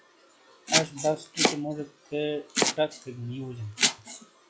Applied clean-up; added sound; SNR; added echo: classical method log-MMSE.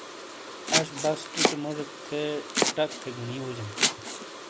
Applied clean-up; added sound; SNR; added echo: none; Domestic sounds, home sounds; -3 dB; none.